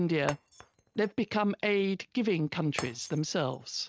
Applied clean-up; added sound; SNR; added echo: neural mask model RNNoise.